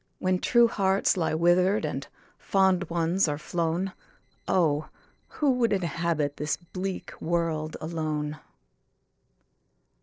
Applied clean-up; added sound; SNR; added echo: neural separator model SepFormer DNS4.